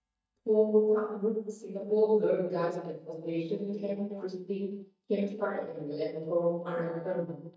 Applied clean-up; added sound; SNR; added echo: neural mask model DeepFilterNet 3.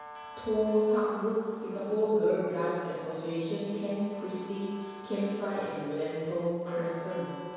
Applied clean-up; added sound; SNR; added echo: none; Guitar; 18 dB; reverberation time 1.9 s.